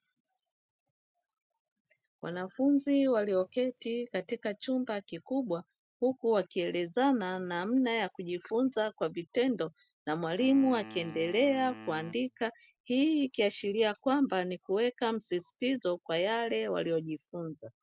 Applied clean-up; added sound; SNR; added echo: none; Wind instrument, woodwind instrument; 17 dB; none.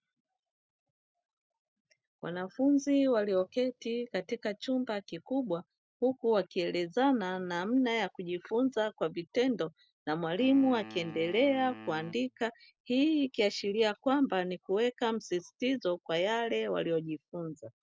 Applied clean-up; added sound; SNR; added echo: neural separator model SepFormer DNS4.